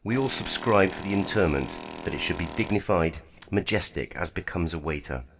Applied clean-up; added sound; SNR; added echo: none; Tools; 12 dB; reverberation time 1.6 s.